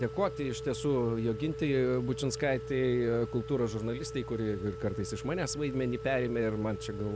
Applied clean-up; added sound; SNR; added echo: none; Organ + Engine; 9 dB; none.